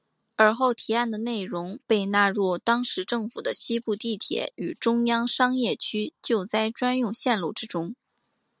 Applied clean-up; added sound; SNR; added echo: none; none; none; none.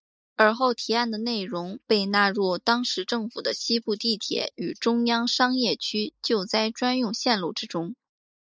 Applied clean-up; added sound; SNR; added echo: neural mask model Resemble Enhance denoiser.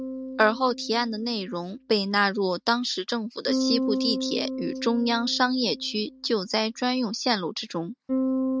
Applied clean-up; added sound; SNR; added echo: neural mask model RNNoise.